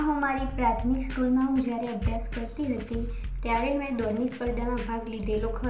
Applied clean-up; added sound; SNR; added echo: none; Drum kit; 6 dB; reverberation time 0.5 s.